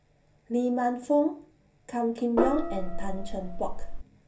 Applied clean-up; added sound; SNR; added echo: none; Gong; -1 dB; reverberation time 0.3 s.